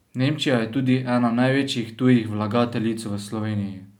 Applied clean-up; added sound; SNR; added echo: none; none; none; none.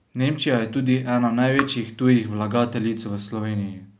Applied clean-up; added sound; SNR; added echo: none; Raindrop / Drip; 10 dB; none.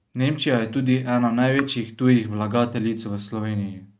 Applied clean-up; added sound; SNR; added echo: neural mask model RNNoise.